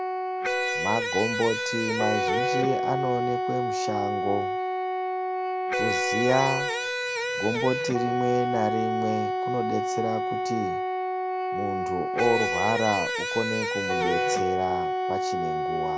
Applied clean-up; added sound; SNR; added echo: none; Wind instrument, woodwind instrument + Electric guitar; -2 dB; none.